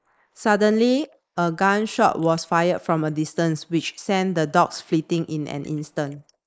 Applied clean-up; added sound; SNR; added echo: neural mask model Resemble Enhance denoiser.